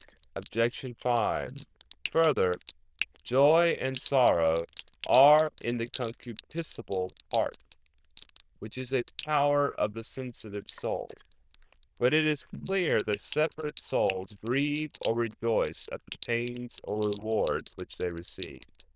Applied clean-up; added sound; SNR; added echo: neural diffusion model UNIVERSE++.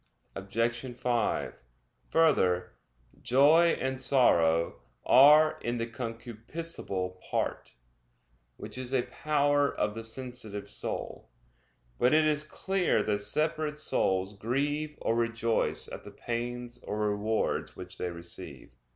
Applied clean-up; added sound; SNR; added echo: none; none; none; none.